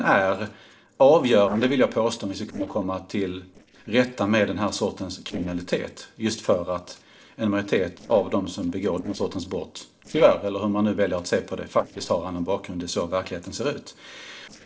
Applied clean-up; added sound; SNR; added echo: neural separator model SepFormer DNS4.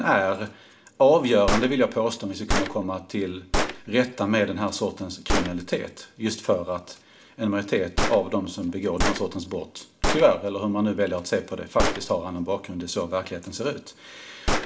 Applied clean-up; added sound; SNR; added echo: none; Gunshot, gunfire; 5 dB; reverberation time 0.4 s.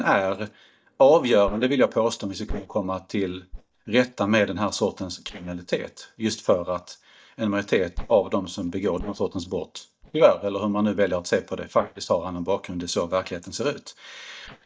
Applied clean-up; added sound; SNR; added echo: neural mask model DeepFilterNet 3.